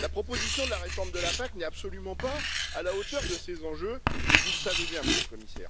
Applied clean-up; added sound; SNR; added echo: none; Writing; -5 dB; none.